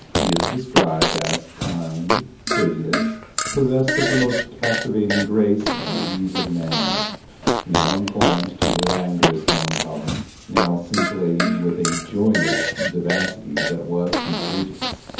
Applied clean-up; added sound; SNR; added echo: none; Fart; 0 dB; reverberation time 0.7 s.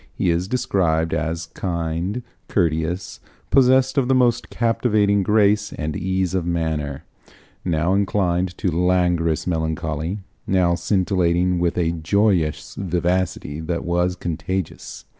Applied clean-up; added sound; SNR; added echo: none; none; none; none.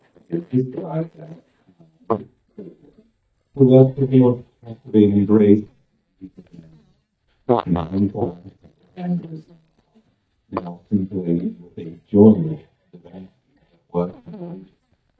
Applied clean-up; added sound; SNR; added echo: neural mask model DeepFilterNet 3.